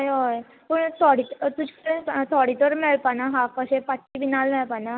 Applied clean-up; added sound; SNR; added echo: none; none; none; none.